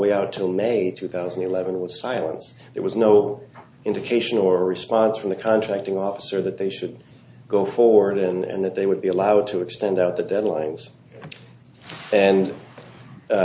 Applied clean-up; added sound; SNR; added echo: none; none; none; none.